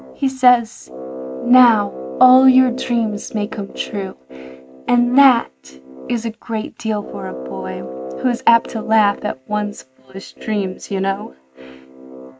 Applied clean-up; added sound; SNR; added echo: neural mask model RNNoise.